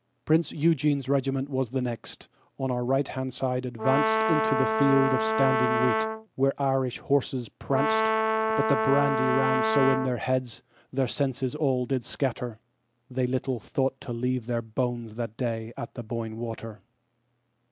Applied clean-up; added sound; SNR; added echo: none; Brass instrument; -1 dB; none.